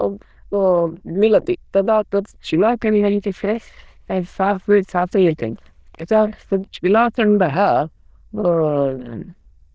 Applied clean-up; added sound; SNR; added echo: neural diffusion model UNIVERSE++.